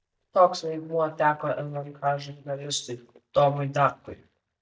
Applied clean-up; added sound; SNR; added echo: neural mask model DeepFilterNet 3.